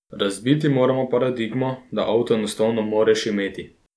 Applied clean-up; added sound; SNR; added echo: none; none; none; none.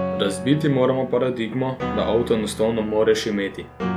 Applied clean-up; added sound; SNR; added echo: none; Piano; 9 dB; none.